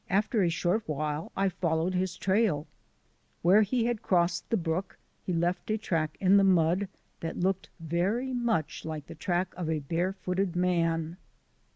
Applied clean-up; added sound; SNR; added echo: none; none; none; none.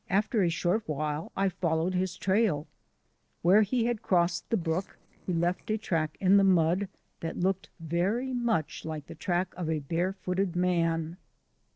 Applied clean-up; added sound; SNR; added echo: neural separator model SepFormer DNS4.